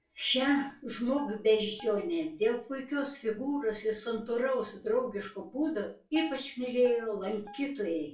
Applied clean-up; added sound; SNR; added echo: none; Guitar; 17 dB; reverberation time 0.3 s.